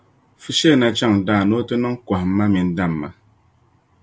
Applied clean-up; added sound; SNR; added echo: none; none; none; none.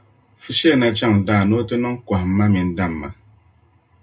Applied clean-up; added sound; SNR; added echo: none; none; none; reverberation time 0.2 s.